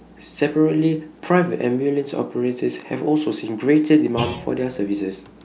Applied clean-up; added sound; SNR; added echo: none; Thump, thud; 18 dB; none.